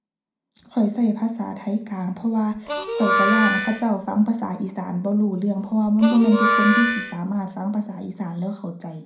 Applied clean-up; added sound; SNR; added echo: none; Harmonica; 1 dB; reverberation time 0.4 s.